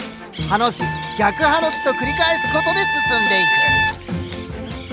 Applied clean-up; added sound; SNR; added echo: none; Trumpet; -1 dB; none.